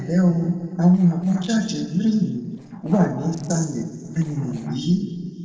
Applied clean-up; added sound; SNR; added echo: neural separator model SepFormer DNS4.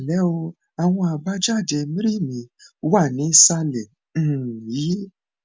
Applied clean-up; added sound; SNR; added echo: none; none; none; none.